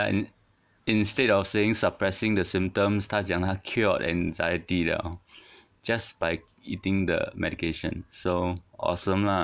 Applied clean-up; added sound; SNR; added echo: none; none; none; none.